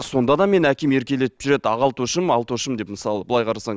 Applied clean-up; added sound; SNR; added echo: none; none; none; none.